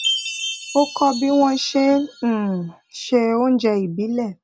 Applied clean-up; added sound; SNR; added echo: none; Chime; 11 dB; none.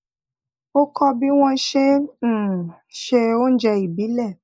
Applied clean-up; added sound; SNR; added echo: neural mask model Resemble Enhance denoiser.